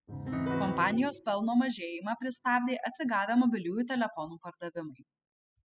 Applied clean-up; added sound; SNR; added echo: classical method spectral subtraction.